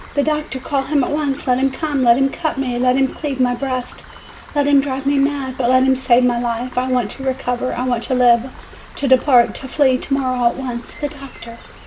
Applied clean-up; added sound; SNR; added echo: none; Rain; 19 dB; reverberation time 0.4 s.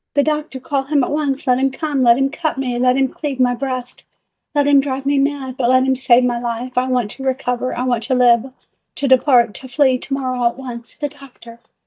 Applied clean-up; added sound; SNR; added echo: neural mask model DeepFilterNet 3.